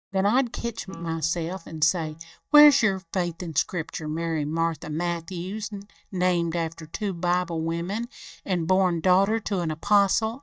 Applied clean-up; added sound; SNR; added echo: neural mask model DeepFilterNet 3.